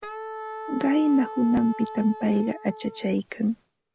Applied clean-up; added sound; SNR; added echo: none; Wind instrument, woodwind instrument; 13 dB; none.